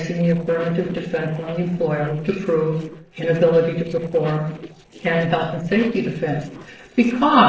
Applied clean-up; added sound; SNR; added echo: neural separator model SepFormer DNS4.